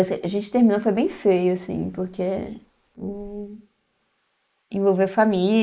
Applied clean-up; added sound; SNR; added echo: neural mask model Resemble Enhance denoiser.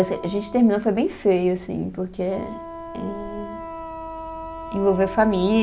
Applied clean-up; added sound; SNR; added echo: none; Wind instrument, woodwind instrument; 13 dB; none.